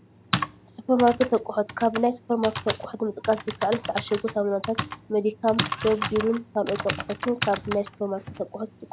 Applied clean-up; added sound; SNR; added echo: none; Typing; 8 dB; none.